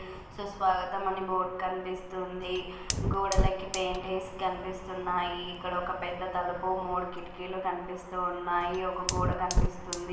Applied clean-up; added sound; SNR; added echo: none; Fire; 3 dB; reverberation time 1.1 s.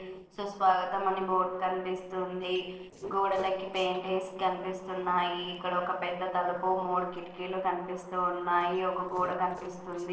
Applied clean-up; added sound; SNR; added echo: neural separator model SepFormer DNS4.